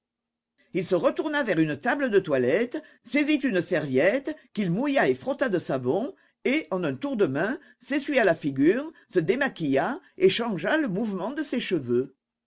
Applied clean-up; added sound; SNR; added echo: none; none; none; none.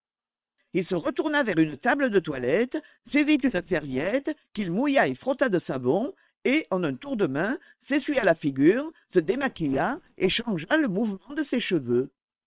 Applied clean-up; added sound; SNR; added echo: neural separator model SepFormer WHAM!.